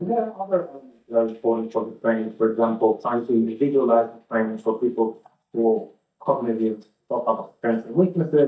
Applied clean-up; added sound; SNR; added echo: neural mask model DeepFilterNet 3.